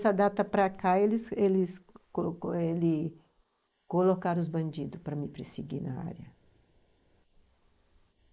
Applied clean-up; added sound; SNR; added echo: neural mask model Resemble Enhance denoiser.